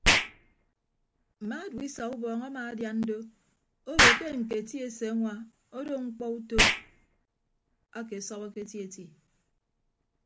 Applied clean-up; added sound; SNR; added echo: none; Explosion; -4 dB; none.